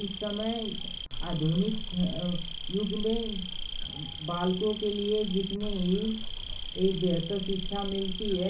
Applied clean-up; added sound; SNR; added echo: none; Insect; 5 dB; reverberation time 0.5 s.